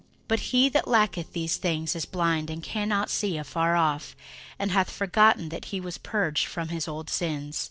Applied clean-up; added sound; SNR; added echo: neural separator model SepFormer DNS4.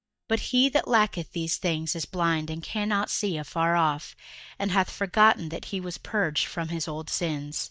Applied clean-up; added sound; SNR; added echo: neural mask model DeepFilterNet 3.